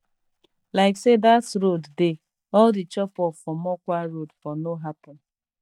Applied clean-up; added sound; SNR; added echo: neural mask model DeepFilterNet 3.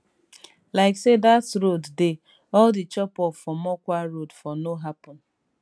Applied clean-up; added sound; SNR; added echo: none; none; none; none.